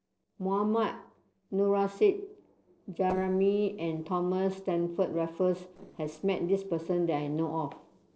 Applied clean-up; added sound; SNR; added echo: neural separator model SepFormer DNS4.